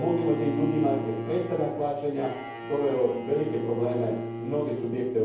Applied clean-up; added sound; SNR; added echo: none; Bowed string instrument; 7 dB; reverberation time 0.9 s.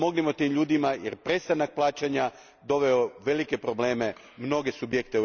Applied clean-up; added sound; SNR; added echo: none; none; none; none.